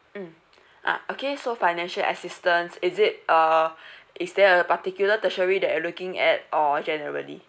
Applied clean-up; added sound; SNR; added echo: none; none; none; none.